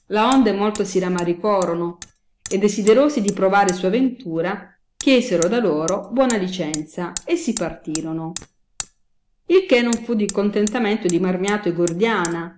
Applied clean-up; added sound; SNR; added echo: none; Hammer; 16 dB; none.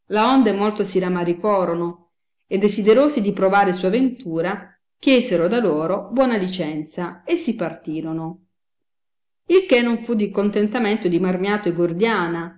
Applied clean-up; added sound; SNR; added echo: none; none; none; none.